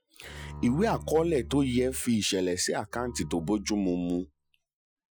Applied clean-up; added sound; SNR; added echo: classical method Wiener filter.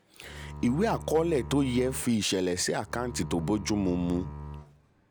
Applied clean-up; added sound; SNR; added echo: none; Bowed string instrument; 12 dB; none.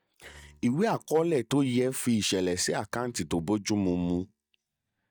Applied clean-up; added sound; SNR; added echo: neural mask model DeepFilterNet 3.